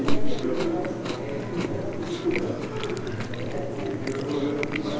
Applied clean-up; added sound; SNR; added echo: none; Chewing, mastication; 1 dB; reverberation time 0.2 s.